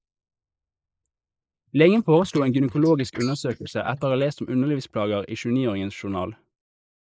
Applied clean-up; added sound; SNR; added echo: neural mask model Resemble Enhance denoiser.